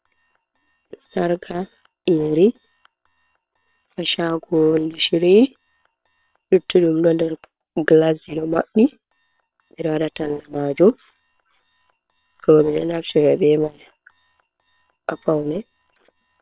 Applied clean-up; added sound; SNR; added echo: neural separator model SepFormer WHAM!.